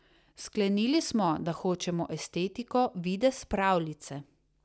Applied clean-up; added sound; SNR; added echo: none; none; none; none.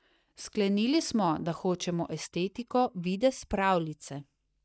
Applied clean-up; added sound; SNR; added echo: neural mask model DeepFilterNet 3.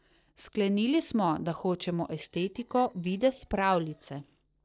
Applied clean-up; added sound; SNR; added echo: neural separator model SepFormer DNS4.